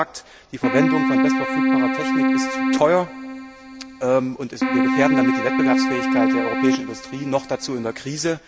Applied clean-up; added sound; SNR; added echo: none; Keyboard (musical); -4 dB; none.